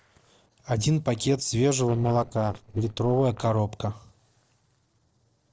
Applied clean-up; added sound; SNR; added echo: neural separator model SepFormer DNS4.